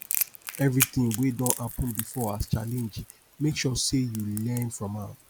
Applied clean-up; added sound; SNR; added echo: none; Crackle; 7 dB; none.